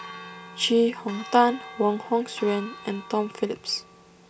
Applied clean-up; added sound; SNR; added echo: none; Church bell; 17 dB; none.